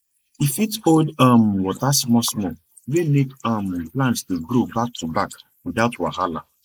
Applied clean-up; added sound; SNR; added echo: neural mask model Resemble Enhance denoiser.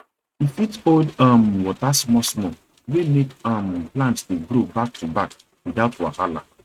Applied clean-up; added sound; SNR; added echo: neural mask model RNNoise.